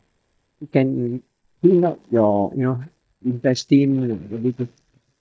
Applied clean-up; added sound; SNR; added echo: neural mask model DeepFilterNet 3.